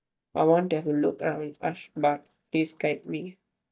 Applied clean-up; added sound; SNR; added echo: neural mask model DeepFilterNet 3.